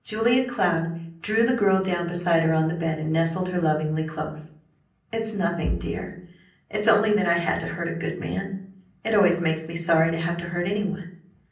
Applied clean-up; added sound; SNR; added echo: none; none; none; reverberation time 0.6 s.